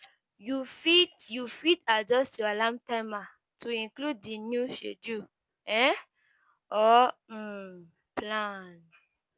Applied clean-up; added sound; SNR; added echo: none; none; none; none.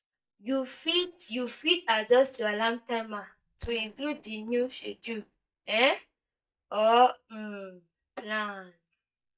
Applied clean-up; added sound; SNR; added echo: neural mask model DeepFilterNet 3.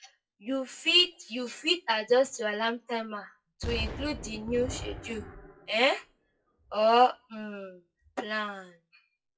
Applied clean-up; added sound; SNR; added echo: classical method WPE with log-MMSE.